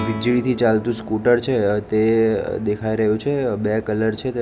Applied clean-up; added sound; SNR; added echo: none; Guitar; 16 dB; none.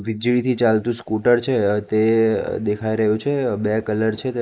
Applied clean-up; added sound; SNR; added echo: neural mask model Resemble Enhance denoiser.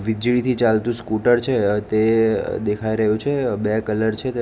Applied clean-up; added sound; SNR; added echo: none; none; none; none.